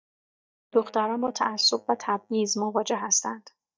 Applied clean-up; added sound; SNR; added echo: neural mask model DeepFilterNet 3.